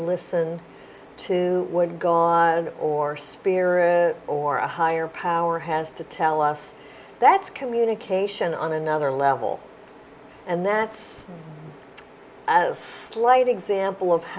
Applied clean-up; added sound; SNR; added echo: none; none; none; none.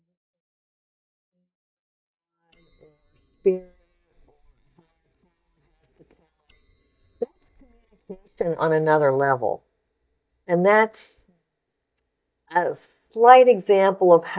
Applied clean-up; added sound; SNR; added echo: neural mask model DeepFilterNet 3.